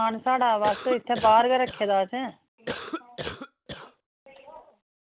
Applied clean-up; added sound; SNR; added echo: none; Cough; 11 dB; none.